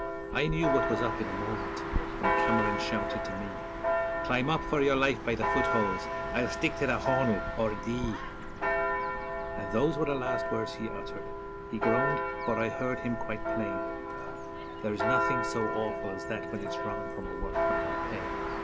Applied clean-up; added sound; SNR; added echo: none; Church bell; -1 dB; none.